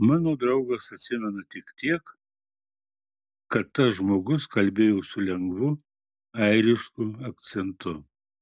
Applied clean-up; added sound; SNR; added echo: none; none; none; none.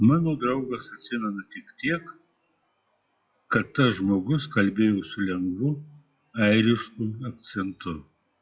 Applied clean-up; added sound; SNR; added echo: classical method WPE with log-MMSE.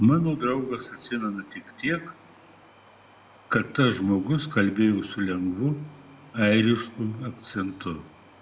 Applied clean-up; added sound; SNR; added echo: none; Cricket; 17 dB; reverberation time 0.5 s.